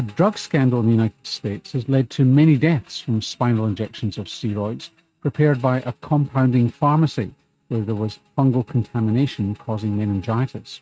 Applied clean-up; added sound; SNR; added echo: neural mask model RNNoise.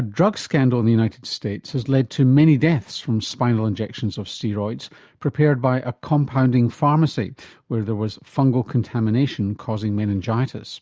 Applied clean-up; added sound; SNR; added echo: none; none; none; none.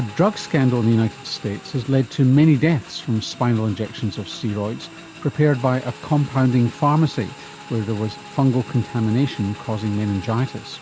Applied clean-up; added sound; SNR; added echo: none; Motorcycle / Engine; 19 dB; none.